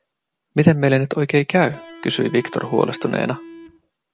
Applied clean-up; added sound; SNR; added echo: none; Electric guitar; 18 dB; none.